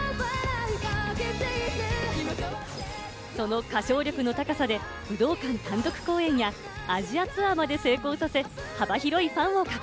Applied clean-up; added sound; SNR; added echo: none; none; none; none.